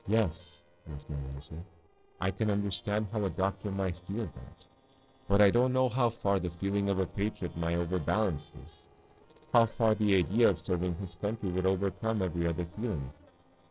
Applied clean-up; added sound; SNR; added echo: neural separator model SepFormer DNS4.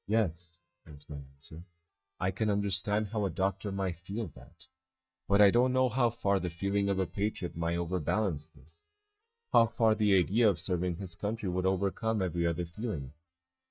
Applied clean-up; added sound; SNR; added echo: neural mask model DeepFilterNet 3.